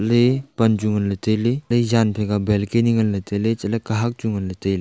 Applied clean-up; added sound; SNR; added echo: none; none; none; none.